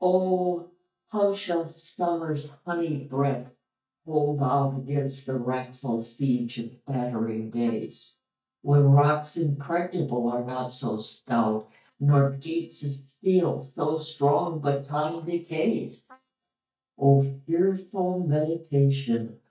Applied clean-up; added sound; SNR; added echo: neural mask model DeepFilterNet 3.